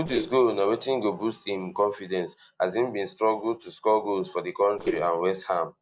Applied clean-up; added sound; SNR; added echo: neural separator model SepFormer DNS4.